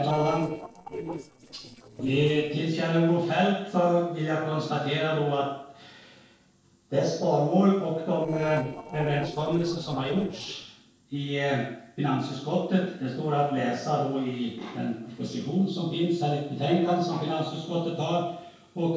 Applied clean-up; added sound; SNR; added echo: neural separator model SepFormer DNS4.